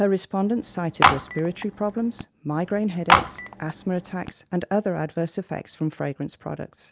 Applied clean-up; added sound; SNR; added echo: none; Telephone; -2 dB; none.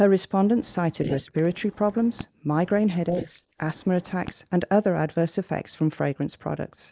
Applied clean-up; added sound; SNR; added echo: neural mask model Resemble Enhance denoiser.